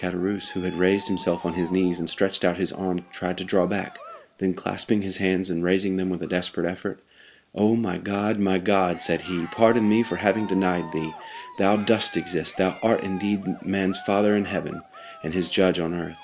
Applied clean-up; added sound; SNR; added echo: none; Cheering; 19 dB; none.